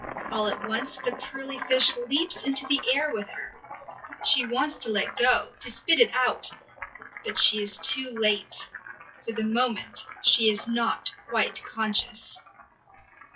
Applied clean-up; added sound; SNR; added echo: classical method WPE with log-MMSE.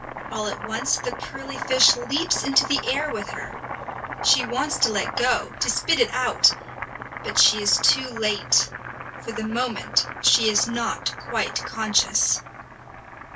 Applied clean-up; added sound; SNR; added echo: none; Boiling; 9 dB; reverberation time 0.1 s.